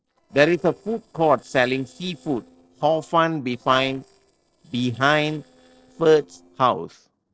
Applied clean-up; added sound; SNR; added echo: neural separator model SepFormer DNS4.